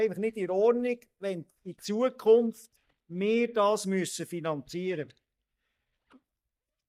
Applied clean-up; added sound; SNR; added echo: neural mask model DeepFilterNet 3.